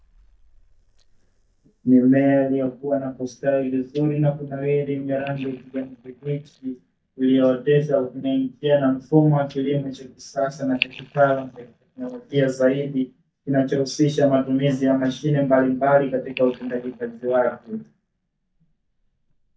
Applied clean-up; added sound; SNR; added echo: neural mask model DeepFilterNet 3.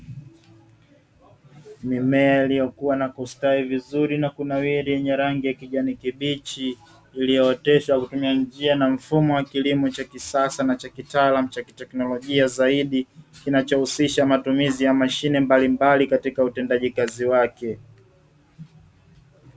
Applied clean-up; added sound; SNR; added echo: none; none; none; none.